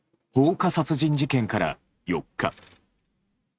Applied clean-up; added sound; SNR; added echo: neural mask model RNNoise.